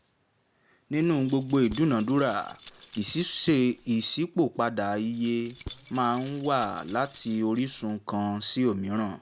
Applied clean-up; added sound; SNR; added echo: none; Keys jangling; 16 dB; none.